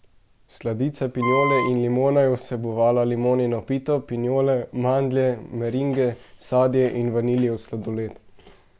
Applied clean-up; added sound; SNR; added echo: none; Wind instrument, woodwind instrument; 2 dB; none.